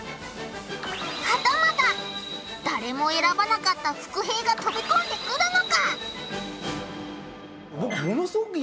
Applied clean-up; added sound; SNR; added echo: none; none; none; none.